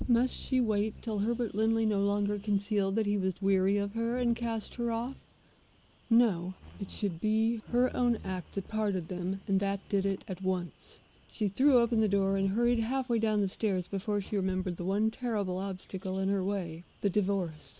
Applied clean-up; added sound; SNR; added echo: none; Bird vocalization, bird call, bird song; 20 dB; none.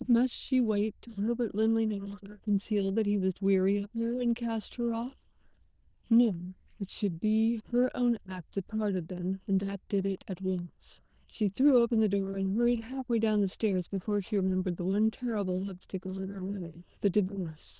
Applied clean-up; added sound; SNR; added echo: neural diffusion model UNIVERSE++.